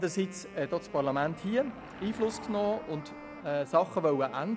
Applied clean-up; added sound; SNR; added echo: none; Wind instrument, woodwind instrument + Car passing by / Engine; 15 dB; none.